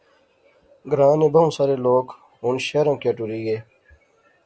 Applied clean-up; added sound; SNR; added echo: none; none; none; none.